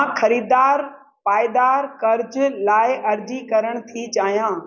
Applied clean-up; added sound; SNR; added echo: none; none; none; none.